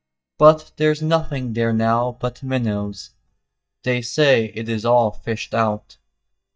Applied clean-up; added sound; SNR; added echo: neural mask model DeepFilterNet 3.